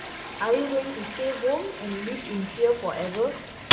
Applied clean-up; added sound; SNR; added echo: none; Toilet flush; 2 dB; reverberation time 1.0 s.